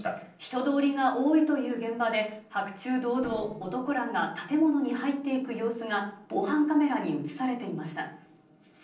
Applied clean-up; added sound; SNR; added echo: neural separator model SepFormer DNS4.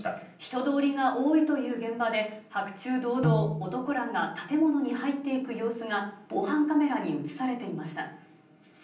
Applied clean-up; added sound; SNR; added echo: none; Piano; 0 dB; reverberation time 0.6 s.